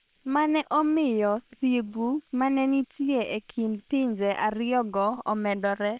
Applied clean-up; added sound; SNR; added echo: neural separator model SepFormer WHAM!.